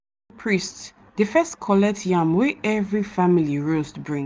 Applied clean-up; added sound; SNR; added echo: none; none; none; none.